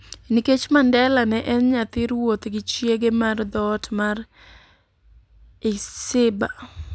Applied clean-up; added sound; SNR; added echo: none; none; none; none.